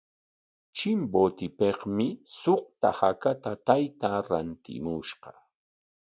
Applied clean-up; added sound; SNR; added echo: none; none; none; none.